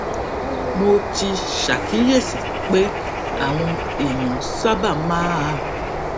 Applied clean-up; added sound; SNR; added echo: none; Bird; 3 dB; none.